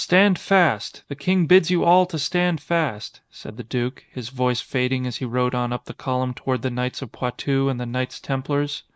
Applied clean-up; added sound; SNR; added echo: neural mask model Resemble Enhance denoiser.